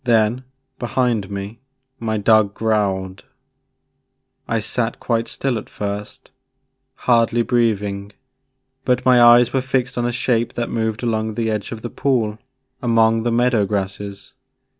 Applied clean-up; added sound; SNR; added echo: none; none; none; none.